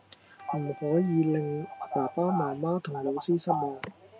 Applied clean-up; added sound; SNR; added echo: none; Wind instrument, woodwind instrument; 19 dB; none.